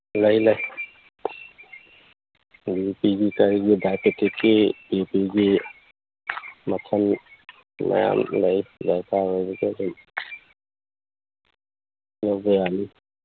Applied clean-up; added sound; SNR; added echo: none; none; none; none.